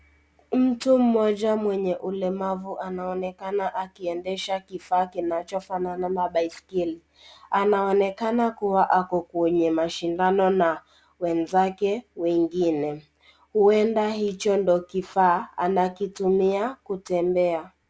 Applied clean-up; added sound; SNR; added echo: none; none; none; none.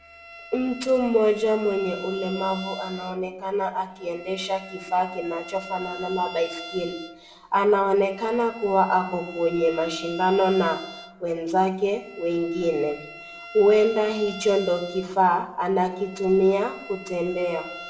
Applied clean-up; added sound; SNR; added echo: none; Bowed string instrument; 17 dB; reverberation time 0.6 s.